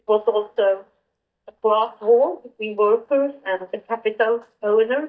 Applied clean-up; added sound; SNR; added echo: neural mask model DeepFilterNet 3.